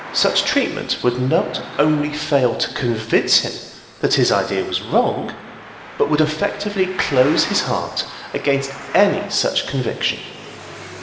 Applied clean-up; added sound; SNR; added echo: none; Traffic noise, roadway noise; 16 dB; reverberation time 1.7 s.